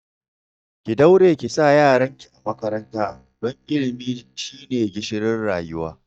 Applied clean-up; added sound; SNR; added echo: neural mask model DeepFilterNet 3.